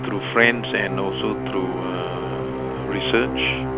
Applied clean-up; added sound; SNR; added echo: none; Musical instrument; 3 dB; none.